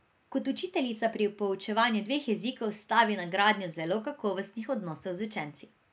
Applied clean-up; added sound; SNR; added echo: none; none; none; none.